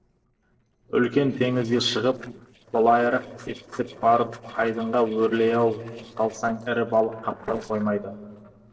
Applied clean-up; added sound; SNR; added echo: neural separator model SepFormer DNS4.